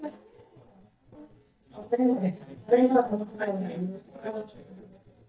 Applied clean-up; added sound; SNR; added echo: neural mask model DeepFilterNet 3.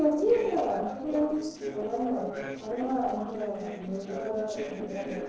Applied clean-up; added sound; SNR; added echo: neural separator model SepFormer DNS4.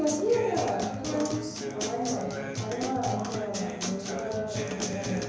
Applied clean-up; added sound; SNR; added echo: none; Acoustic guitar; 3 dB; reverberation time 1.0 s.